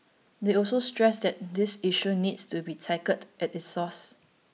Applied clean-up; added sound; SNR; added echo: none; none; none; none.